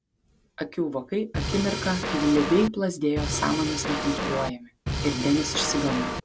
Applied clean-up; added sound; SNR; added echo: none; Drum kit; 3 dB; none.